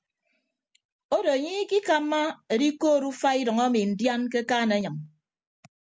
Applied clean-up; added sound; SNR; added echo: none; none; none; none.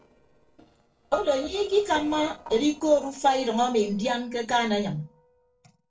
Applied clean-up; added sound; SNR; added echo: neural separator model SepFormer DNS4.